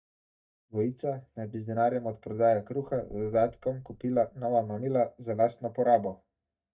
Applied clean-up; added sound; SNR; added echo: neural mask model DeepFilterNet 3.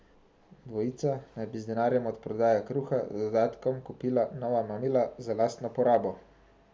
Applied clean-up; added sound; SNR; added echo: none; none; none; none.